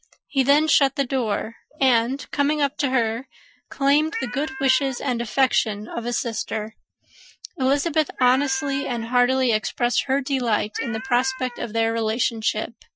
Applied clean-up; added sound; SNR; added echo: classical method Wiener filter.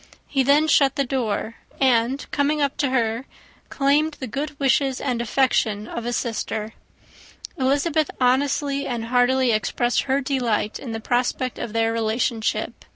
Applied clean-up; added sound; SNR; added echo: none; none; none; none.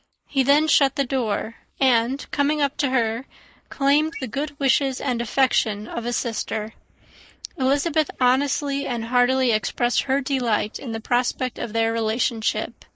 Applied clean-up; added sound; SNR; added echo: neural mask model Resemble Enhance denoiser.